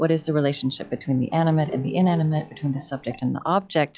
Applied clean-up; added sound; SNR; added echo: classical method log-MMSE.